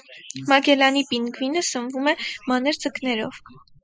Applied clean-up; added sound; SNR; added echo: neural mask model Resemble Enhance denoiser.